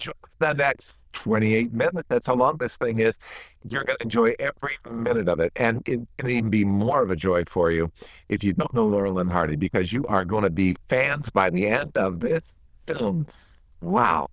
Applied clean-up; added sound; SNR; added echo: neural diffusion model UNIVERSE++.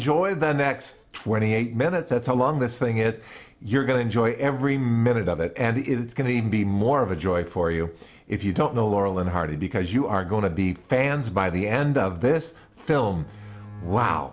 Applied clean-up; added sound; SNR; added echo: none; Bowed string instrument; 17 dB; none.